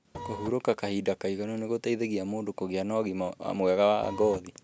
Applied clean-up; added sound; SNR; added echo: none; Printer; 9 dB; none.